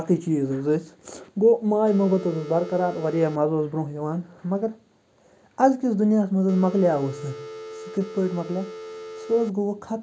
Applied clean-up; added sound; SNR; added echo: none; Telephone; 13 dB; none.